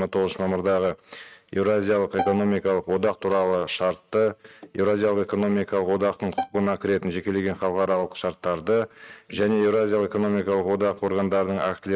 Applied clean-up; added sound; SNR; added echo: neural mask model RNNoise.